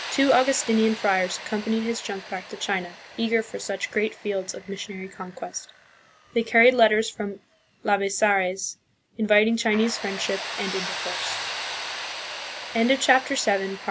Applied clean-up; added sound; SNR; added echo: none; Tools; 12 dB; none.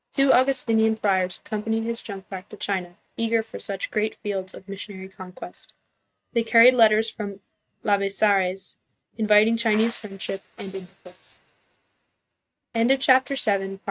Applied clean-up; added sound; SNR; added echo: neural mask model RNNoise.